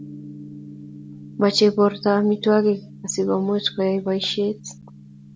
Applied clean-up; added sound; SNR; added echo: none; Gong; 18 dB; none.